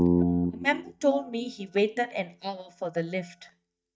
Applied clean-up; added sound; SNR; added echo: neural mask model DeepFilterNet 3.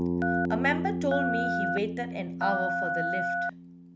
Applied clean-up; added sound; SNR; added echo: none; Telephone + Bass guitar; -4 dB; none.